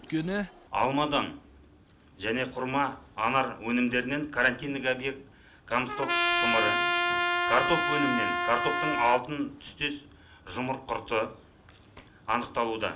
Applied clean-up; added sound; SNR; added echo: none; Trumpet; -2 dB; none.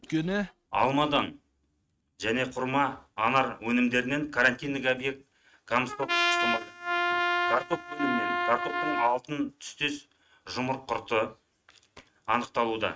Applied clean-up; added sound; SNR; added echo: neural mask model RNNoise.